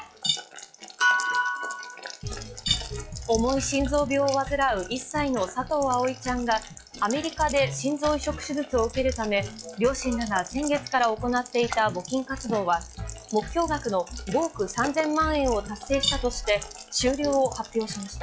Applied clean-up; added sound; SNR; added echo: classical method log-MMSE.